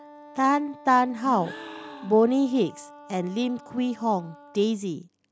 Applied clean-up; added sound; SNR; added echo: none; Wind instrument, woodwind instrument + Gasp; 19 dB; none.